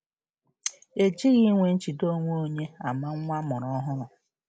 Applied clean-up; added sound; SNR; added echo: none; none; none; none.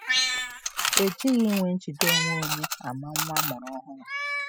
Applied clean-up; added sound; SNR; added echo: classical method spectral subtraction.